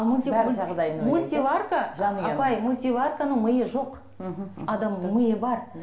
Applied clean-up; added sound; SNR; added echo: none; none; none; reverberation time 0.6 s.